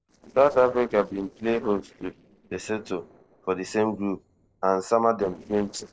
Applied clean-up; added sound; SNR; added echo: neural separator model SepFormer DNS4.